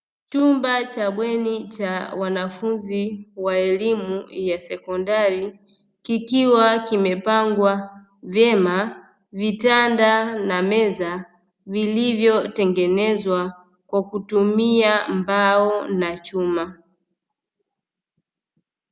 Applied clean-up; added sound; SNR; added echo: none; none; none; none.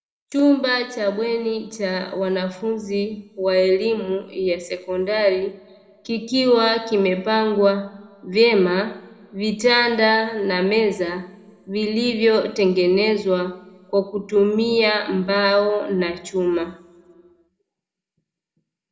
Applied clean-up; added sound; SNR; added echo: none; none; none; reverberation time 1.3 s.